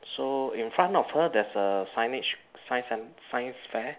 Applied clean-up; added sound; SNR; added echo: none; none; none; none.